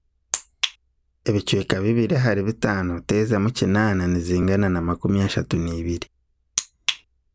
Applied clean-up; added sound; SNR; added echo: none; none; none; none.